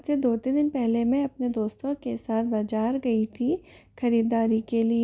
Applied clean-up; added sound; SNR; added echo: none; none; none; none.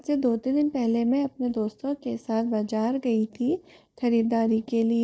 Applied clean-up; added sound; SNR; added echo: neural mask model Resemble Enhance denoiser.